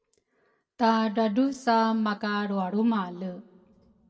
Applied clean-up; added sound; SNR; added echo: none; none; none; reverberation time 0.6 s.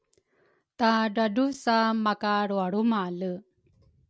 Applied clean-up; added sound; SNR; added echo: none; none; none; none.